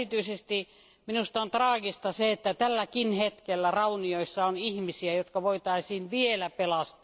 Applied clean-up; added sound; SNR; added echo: none; none; none; none.